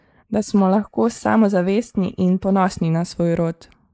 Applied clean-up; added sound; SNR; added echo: neural mask model Resemble Enhance denoiser.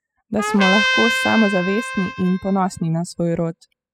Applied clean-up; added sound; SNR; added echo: classical method spectral subtraction.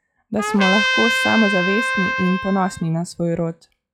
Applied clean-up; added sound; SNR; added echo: classical method log-MMSE.